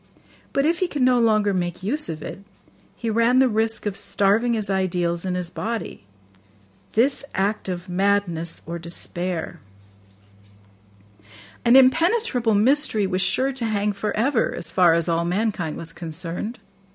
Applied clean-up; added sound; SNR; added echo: none; none; none; none.